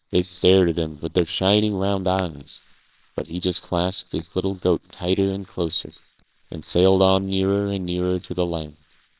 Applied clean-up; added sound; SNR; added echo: neural separator model SepFormer WHAMR!.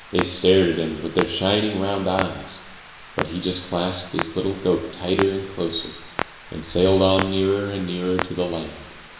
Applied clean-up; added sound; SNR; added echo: none; Clock; 11 dB; reverberation time 1.2 s.